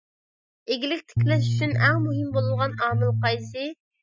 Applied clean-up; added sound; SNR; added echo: classical method Wiener filter.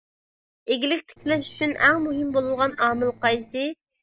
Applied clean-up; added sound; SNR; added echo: neural separator model SepFormer DNS4.